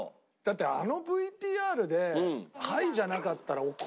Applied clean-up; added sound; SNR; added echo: none; none; none; none.